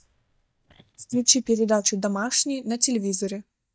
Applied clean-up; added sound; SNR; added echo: neural mask model DeepFilterNet 3.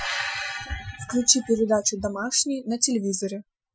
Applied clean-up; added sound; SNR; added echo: classical method Wiener filter.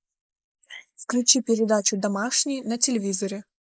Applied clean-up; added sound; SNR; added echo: neural mask model Resemble Enhance denoiser.